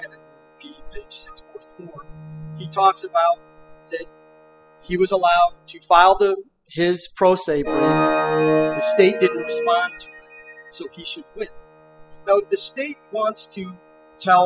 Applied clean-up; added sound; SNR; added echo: classical method spectral subtraction.